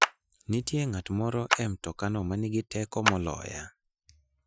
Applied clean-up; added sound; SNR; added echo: classical method Wiener filter.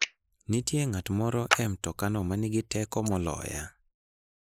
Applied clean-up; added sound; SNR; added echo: neural mask model Resemble Enhance denoiser.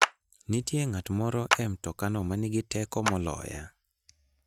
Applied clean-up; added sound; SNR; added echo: neural mask model RNNoise.